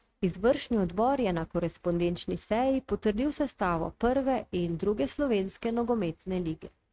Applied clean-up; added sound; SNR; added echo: neural mask model RNNoise.